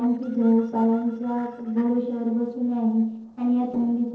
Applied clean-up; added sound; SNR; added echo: neural separator model SepFormer DNS4.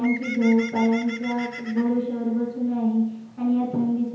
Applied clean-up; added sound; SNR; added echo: none; Bird; 15 dB; reverberation time 0.9 s.